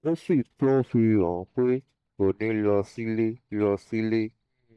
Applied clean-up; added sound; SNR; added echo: neural mask model DeepFilterNet 3.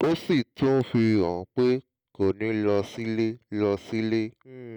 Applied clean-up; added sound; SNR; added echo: none; none; none; none.